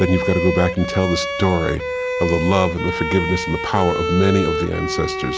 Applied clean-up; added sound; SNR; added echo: none; Bowed string instrument; 4 dB; none.